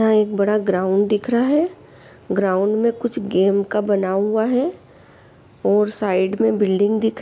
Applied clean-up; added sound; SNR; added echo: none; none; none; none.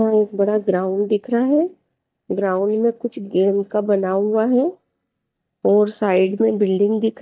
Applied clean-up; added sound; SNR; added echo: neural mask model DeepFilterNet 3.